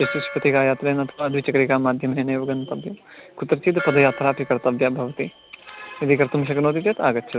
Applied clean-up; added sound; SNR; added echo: none; Gong; 16 dB; none.